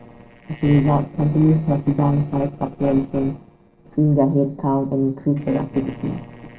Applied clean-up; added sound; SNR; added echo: neural separator model SepFormer DNS4.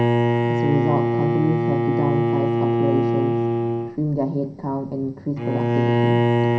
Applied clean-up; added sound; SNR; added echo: none; Bowed string instrument; -5 dB; reverberation time 0.3 s.